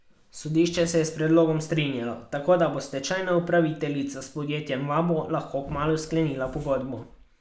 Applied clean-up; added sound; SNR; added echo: none; none; none; none.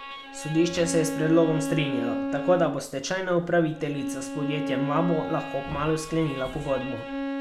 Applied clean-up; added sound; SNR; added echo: none; Bowed string instrument; 6 dB; none.